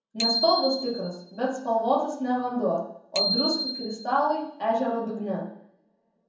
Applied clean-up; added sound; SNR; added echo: none; Bicycle bell; 6 dB; reverberation time 0.7 s.